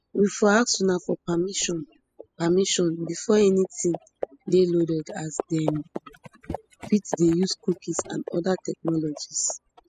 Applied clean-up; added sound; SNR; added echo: classical method spectral subtraction.